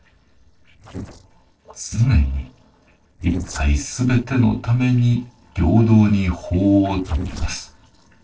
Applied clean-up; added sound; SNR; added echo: neural separator model SepFormer DNS4.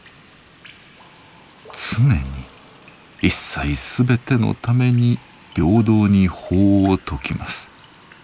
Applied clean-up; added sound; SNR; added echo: none; none; none; none.